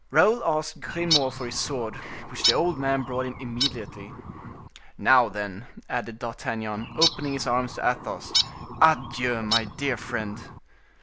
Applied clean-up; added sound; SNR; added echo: none; Bird; 4 dB; none.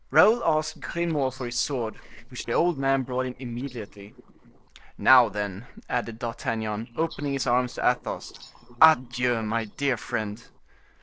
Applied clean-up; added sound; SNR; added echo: neural separator model SepFormer DNS4.